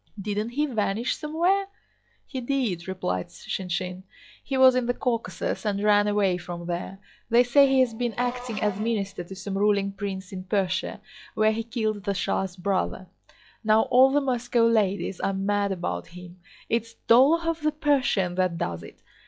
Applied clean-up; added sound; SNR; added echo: classical method log-MMSE.